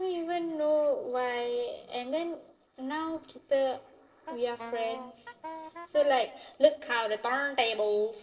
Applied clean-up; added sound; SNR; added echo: neural separator model SepFormer DNS4.